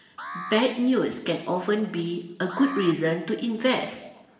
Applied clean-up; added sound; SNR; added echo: none; Alarm; 15 dB; reverberation time 0.9 s.